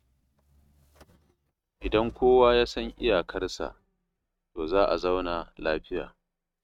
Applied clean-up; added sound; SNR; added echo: neural mask model RNNoise.